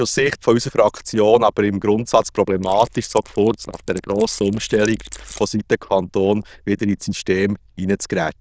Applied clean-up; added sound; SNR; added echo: neural diffusion model UNIVERSE++.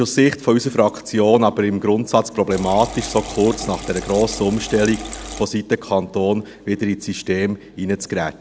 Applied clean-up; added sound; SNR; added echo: none; Liquid; 12 dB; none.